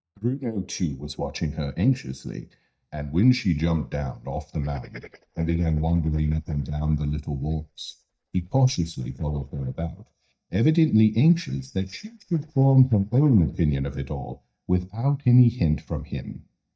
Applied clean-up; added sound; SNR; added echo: neural mask model DeepFilterNet 3.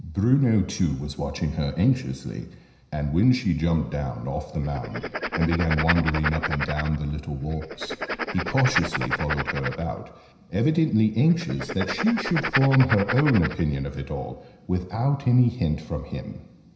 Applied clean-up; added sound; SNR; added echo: none; Writing; 6 dB; reverberation time 0.9 s.